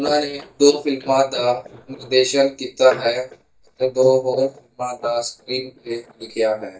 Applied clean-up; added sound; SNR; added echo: neural mask model DeepFilterNet 3.